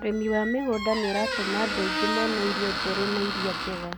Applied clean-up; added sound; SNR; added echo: none; Squeak; 2 dB; none.